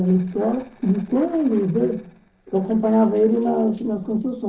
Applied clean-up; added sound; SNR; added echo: neural separator model SepFormer DNS4.